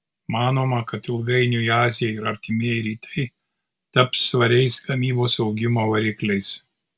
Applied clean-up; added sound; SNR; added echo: none; none; none; none.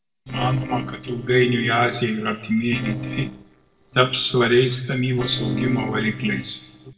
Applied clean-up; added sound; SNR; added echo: neural separator model SepFormer DNS4.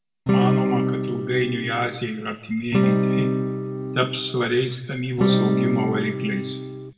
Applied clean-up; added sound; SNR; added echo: none; Acoustic guitar / Strum; -4 dB; reverberation time 0.8 s.